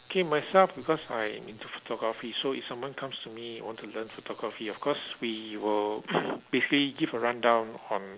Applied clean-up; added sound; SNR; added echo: none; none; none; none.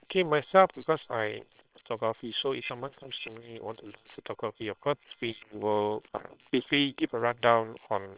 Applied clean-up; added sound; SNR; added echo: neural separator model SepFormer WHAM!.